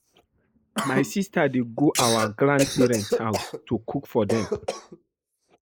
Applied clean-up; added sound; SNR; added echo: neural mask model Resemble Enhance denoiser.